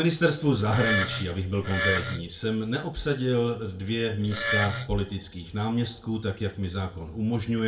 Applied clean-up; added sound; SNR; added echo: none; Wood; 3 dB; reverberation time 0.3 s.